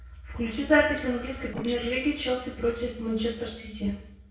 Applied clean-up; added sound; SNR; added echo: neural separator model SepFormer DNS4.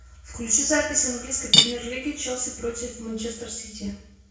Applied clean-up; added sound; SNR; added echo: none; Cutlery, silverware / Dishes, pots, and pans; -2 dB; reverberation time 0.6 s.